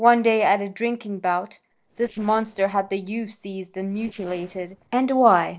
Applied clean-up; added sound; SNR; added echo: neural separator model SepFormer DNS4.